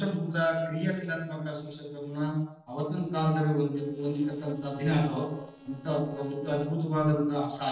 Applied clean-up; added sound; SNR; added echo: neural separator model SepFormer DNS4.